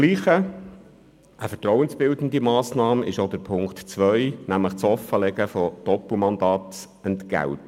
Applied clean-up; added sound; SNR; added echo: none; none; none; none.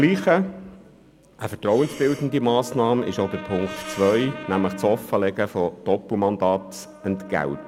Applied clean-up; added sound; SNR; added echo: none; Breathing + Brass instrument; 17 dB; none.